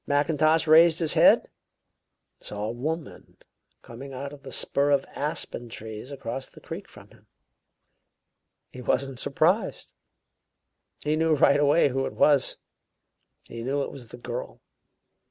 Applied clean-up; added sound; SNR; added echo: none; none; none; none.